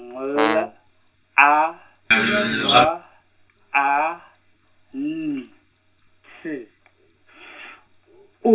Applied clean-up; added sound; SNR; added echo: none; Brass instrument; 4 dB; reverberation time 0.2 s.